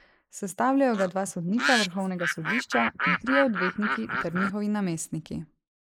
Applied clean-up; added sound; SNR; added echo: neural mask model Resemble Enhance denoiser.